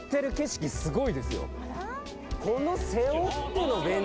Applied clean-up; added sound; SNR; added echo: none; Drum / Drum kit; 13 dB; none.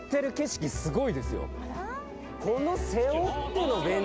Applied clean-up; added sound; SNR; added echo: none; none; none; none.